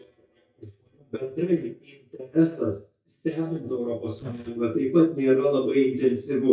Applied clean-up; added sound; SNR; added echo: neural mask model DeepFilterNet 3.